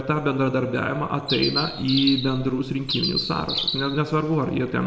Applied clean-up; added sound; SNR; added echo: none; Bird; 5 dB; reverberation time 1.9 s.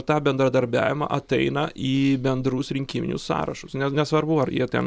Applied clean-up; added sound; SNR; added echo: none; none; none; none.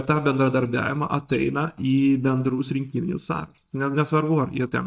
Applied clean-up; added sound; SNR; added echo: neural mask model DeepFilterNet 3.